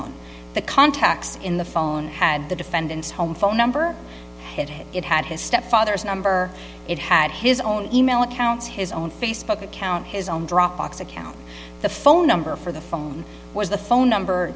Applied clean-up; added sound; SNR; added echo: none; none; none; none.